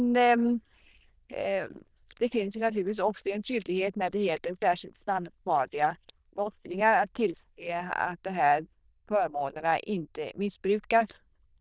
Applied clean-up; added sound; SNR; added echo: neural diffusion model UNIVERSE++.